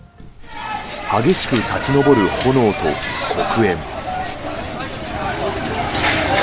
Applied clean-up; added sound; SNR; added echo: none; Walk, footsteps; 19 dB; none.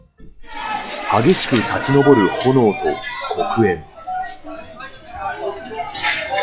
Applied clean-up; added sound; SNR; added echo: classical method log-MMSE.